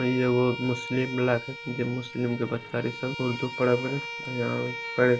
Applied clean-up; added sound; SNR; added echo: none; Bowed string instrument; 10 dB; none.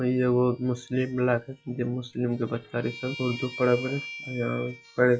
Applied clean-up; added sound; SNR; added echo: classical method log-MMSE.